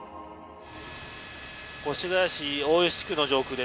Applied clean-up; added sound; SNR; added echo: none; none; none; none.